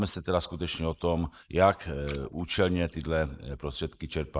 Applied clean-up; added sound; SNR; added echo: neural mask model Resemble Enhance denoiser.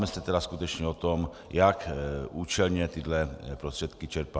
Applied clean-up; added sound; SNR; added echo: none; none; none; none.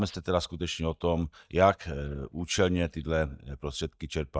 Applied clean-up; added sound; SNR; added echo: neural mask model DeepFilterNet 3.